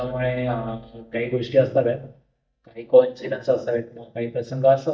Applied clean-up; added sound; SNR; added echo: neural mask model DeepFilterNet 3.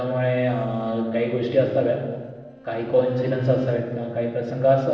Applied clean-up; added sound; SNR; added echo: neural separator model SepFormer DNS4.